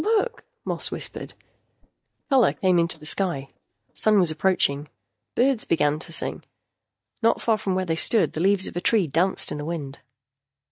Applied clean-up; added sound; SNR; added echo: neural mask model DeepFilterNet 3.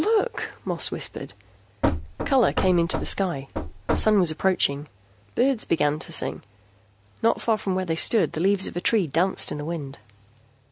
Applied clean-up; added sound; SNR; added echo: none; Knock / Wood; 3 dB; none.